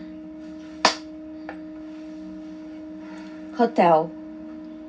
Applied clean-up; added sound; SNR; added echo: none; Brass instrument; 11 dB; reverberation time 0.4 s.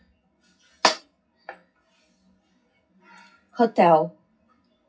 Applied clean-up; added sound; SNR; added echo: classical method WPE with log-MMSE.